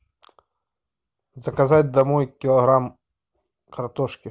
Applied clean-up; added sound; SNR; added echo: none; none; none; none.